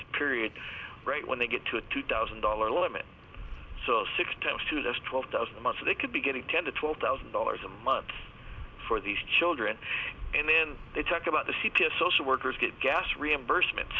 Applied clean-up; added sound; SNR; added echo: none; none; none; none.